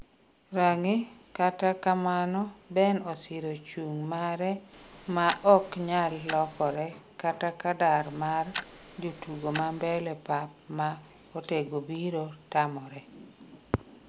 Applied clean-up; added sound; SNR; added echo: none; Tick-tock; 13 dB; none.